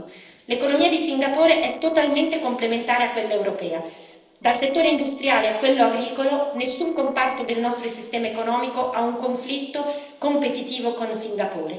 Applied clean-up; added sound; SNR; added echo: neural separator model SepFormer DNS4.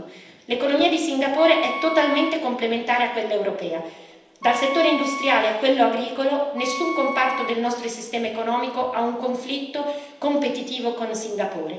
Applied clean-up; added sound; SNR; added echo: none; Wind instrument, woodwind instrument; 9 dB; reverberation time 0.9 s.